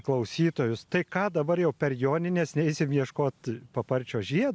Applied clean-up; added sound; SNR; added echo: none; none; none; none.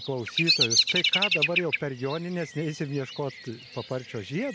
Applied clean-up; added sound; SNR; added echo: none; Bird vocalization, bird call, bird song; -2 dB; none.